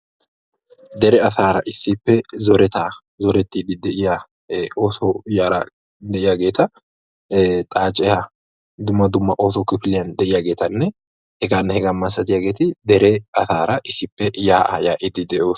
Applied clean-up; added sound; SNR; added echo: none; none; none; none.